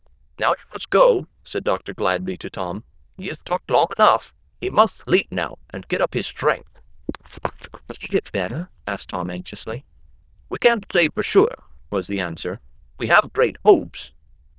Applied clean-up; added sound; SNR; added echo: neural diffusion model UNIVERSE++.